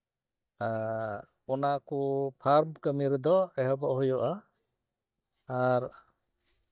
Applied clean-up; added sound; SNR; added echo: neural mask model DeepFilterNet 3.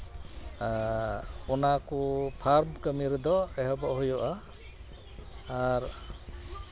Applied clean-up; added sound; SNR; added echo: none; Writing; 17 dB; none.